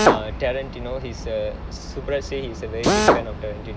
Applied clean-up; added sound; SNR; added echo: none; Drill; -4 dB; none.